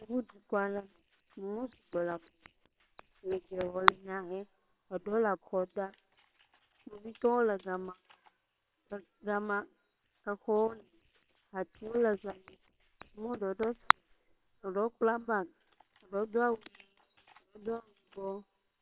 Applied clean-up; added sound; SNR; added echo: neural separator model SepFormer WHAM!.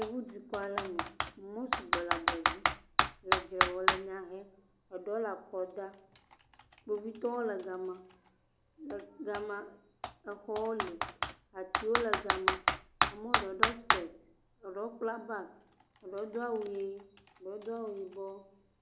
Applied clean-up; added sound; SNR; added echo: none; Computer keyboard; -3 dB; none.